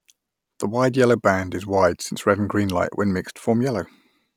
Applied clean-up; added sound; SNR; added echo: none; none; none; none.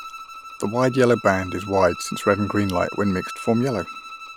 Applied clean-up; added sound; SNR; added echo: none; Bowed string instrument; 14 dB; none.